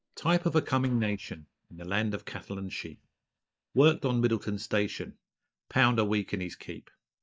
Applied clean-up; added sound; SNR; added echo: neural mask model DeepFilterNet 3.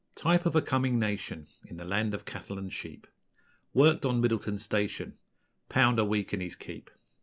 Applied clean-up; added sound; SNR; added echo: none; none; none; none.